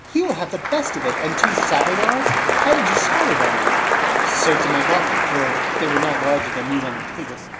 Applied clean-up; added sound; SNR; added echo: none; Applause; -4 dB; reverberation time 0.6 s.